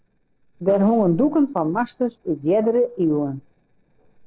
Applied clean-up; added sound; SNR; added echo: neural separator model SepFormer DNS4.